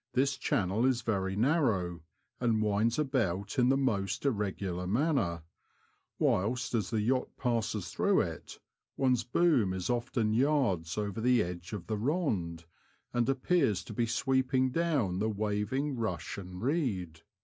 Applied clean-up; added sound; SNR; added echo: none; none; none; none.